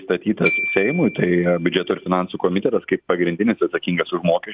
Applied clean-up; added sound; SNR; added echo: none; Glockenspiel; 10 dB; none.